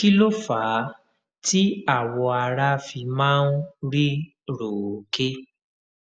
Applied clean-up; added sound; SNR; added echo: none; none; none; none.